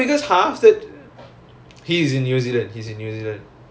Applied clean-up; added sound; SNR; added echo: none; none; none; none.